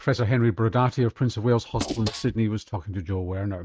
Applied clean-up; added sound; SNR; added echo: neural mask model RNNoise.